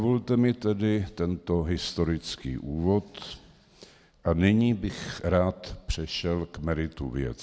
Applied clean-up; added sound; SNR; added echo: none; none; none; none.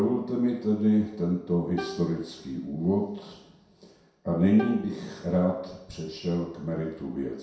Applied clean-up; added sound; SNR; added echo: none; Plucked string instrument; 15 dB; reverberation time 0.7 s.